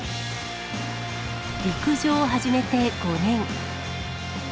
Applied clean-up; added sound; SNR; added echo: none; Explosion; 14 dB; none.